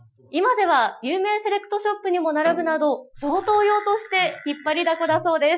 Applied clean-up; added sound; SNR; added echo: classical method Wiener filter.